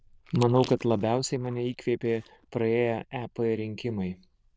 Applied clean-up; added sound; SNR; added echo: neural diffusion model UNIVERSE++.